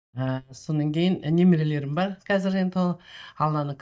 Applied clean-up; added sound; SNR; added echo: neural mask model DeepFilterNet 3.